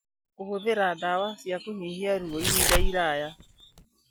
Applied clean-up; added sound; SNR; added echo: none; Tearing; -3 dB; none.